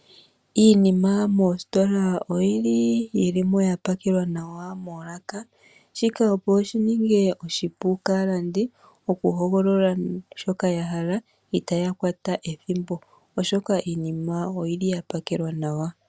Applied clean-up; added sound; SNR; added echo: none; none; none; none.